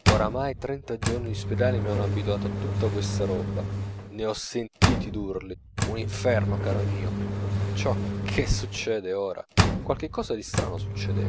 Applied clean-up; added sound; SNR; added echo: none; Engine; -3 dB; none.